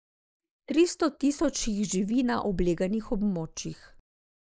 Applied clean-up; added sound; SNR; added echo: neural mask model Resemble Enhance denoiser.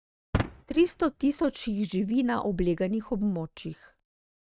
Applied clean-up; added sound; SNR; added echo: neural mask model RNNoise.